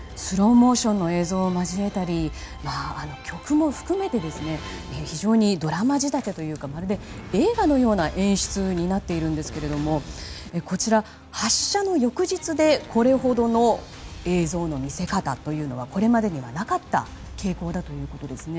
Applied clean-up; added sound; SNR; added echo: none; Fart; 20 dB; none.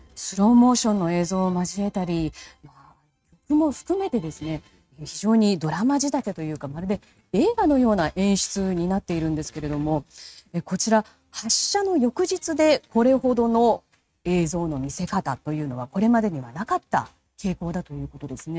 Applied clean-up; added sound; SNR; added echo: neural mask model RNNoise.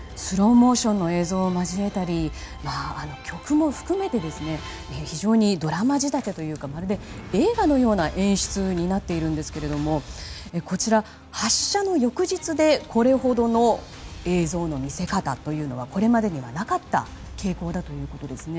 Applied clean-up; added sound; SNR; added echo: none; none; none; none.